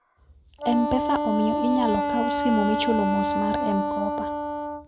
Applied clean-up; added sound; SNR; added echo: none; Wind instrument, woodwind instrument; 1 dB; none.